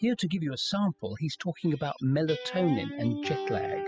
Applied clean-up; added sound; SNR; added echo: classical method spectral subtraction.